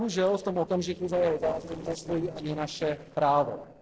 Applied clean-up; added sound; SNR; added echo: neural separator model SepFormer DNS4.